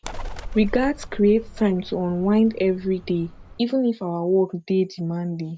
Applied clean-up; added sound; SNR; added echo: none; Bird; 12 dB; none.